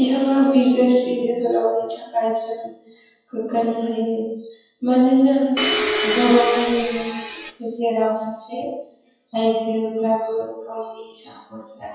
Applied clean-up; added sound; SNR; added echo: classical method WPE with log-MMSE.